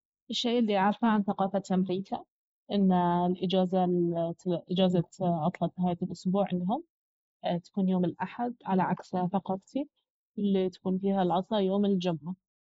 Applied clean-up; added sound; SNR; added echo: neural mask model Resemble Enhance denoiser.